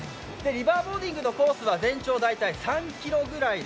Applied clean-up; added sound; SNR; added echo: none; none; none; none.